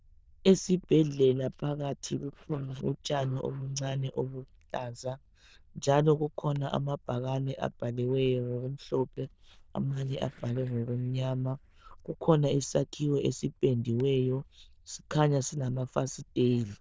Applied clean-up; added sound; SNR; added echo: neural diffusion model UNIVERSE++.